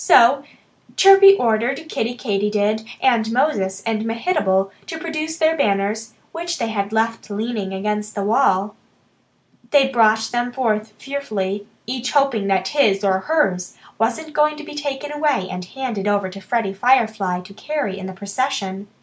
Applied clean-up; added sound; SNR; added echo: none; none; none; none.